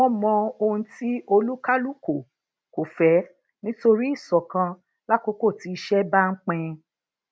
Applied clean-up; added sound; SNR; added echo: none; none; none; none.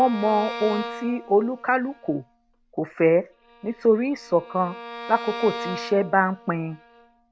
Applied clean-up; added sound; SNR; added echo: none; Bowed string instrument; 13 dB; none.